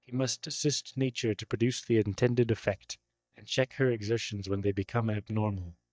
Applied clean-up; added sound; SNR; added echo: neural mask model DeepFilterNet 3.